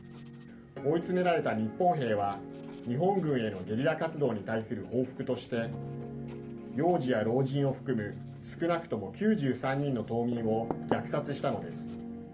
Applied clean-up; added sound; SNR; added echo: none; Writing; 19 dB; reverberation time 0.3 s.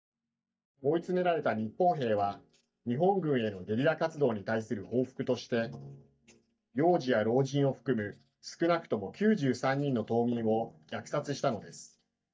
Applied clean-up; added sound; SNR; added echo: neural mask model DeepFilterNet 3.